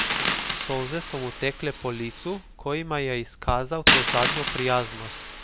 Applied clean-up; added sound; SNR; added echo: none; Coin (dropping); 0 dB; none.